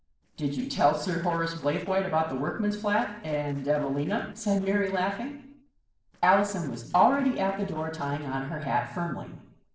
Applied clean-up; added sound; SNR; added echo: neural separator model SepFormer DNS4.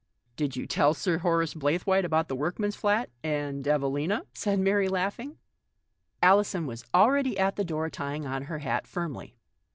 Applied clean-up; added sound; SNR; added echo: none; none; none; none.